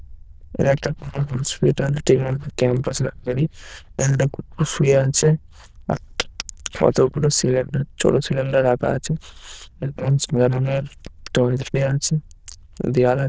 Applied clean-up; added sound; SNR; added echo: neural diffusion model UNIVERSE++.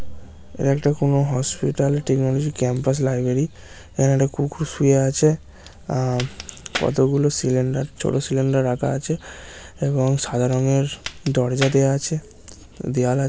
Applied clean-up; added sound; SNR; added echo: none; Crack; 17 dB; none.